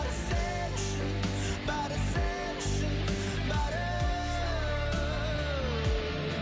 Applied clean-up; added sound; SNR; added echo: none; none; none; none.